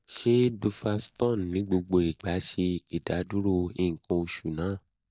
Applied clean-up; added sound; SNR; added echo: neural mask model DeepFilterNet 3.